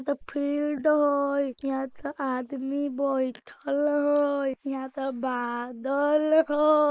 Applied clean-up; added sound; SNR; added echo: neural mask model Resemble Enhance denoiser.